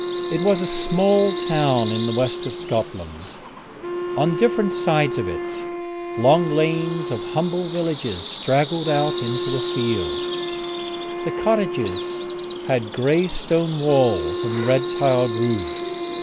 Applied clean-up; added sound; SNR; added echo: none; Bird vocalization, bird call, bird song + Wind instrument, woodwind instrument; 4 dB; none.